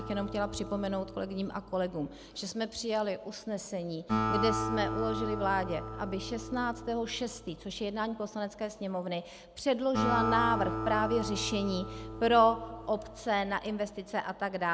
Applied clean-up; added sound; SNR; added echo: none; Acoustic guitar; 6 dB; none.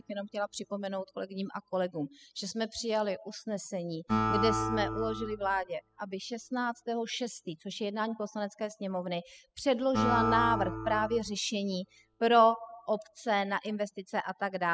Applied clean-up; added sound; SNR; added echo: classical method spectral subtraction.